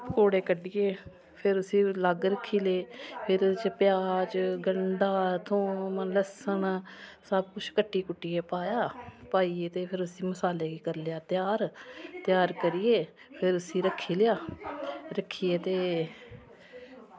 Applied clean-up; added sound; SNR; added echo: none; none; none; none.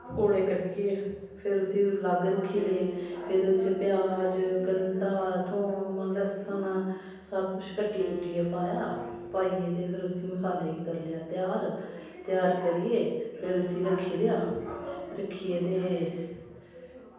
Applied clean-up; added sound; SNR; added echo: none; Acoustic guitar; 14 dB; reverberation time 1.1 s.